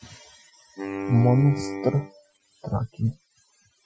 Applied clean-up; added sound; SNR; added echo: classical method Wiener filter.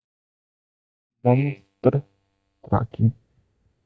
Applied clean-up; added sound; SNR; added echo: neural mask model DeepFilterNet 3.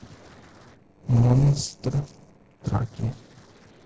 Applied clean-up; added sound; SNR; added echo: neural separator model SepFormer DNS4.